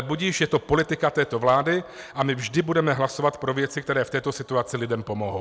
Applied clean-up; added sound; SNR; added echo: none; none; none; none.